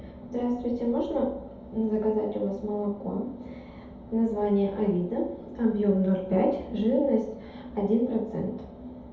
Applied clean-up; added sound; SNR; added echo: none; none; none; reverberation time 0.8 s.